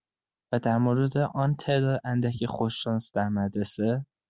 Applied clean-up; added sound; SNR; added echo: none; none; none; none.